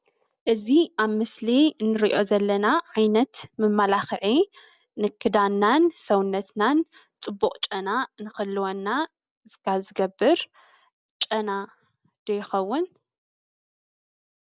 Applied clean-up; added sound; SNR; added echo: none; none; none; none.